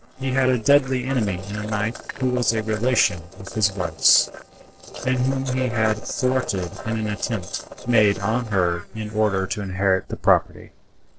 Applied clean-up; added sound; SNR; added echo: neural separator model SepFormer DNS4.